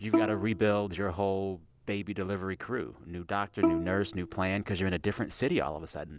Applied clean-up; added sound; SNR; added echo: none; Bowed string instrument; 3 dB; none.